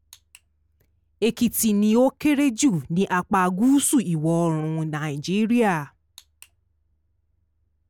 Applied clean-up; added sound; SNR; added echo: none; none; none; none.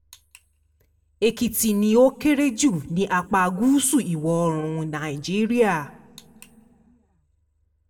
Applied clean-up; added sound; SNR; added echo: none; none; none; reverberation time 0.7 s.